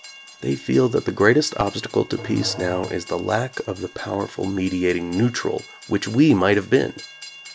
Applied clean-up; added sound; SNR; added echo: none; Musical instrument + Train; 18 dB; none.